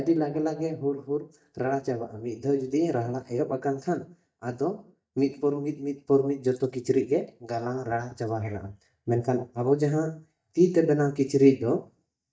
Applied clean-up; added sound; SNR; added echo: neural mask model DeepFilterNet 3.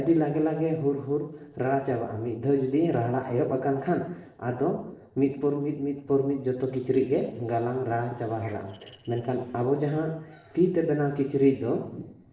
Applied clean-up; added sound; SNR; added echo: neural separator model SepFormer DNS4.